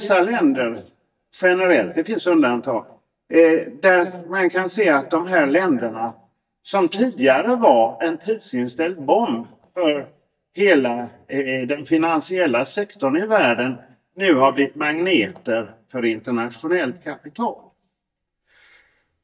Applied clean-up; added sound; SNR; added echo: neural mask model DeepFilterNet 3.